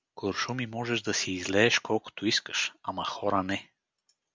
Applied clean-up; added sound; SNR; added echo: none; none; none; none.